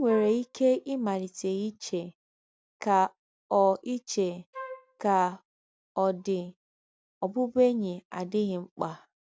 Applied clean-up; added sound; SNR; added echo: none; Wind instrument, woodwind instrument; 15 dB; none.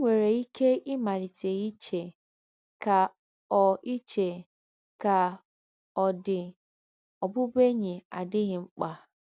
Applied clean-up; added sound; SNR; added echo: none; none; none; none.